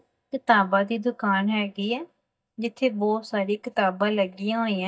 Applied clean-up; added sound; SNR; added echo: neural mask model DeepFilterNet 3.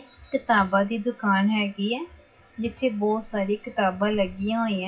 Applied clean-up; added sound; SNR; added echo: classical method WPE with log-MMSE.